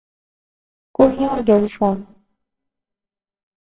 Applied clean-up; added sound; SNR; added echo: neural separator model SepFormer WHAMR!.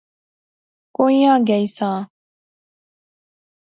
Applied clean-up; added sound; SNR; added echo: none; none; none; none.